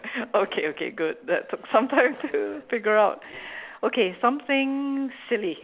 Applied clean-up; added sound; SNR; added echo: none; none; none; none.